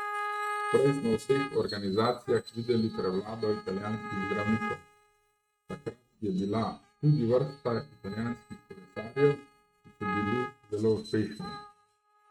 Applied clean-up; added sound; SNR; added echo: neural mask model RNNoise.